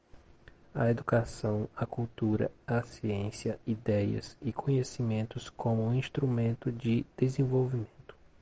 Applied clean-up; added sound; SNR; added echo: none; none; none; none.